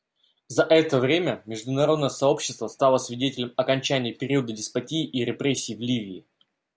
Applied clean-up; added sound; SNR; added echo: none; none; none; none.